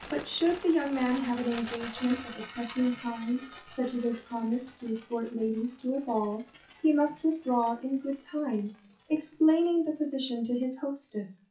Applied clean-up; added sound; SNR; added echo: classical method WPE with log-MMSE.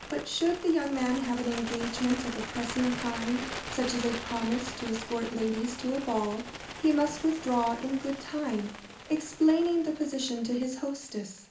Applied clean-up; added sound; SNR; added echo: none; Bird; 11 dB; reverberation time 0.4 s.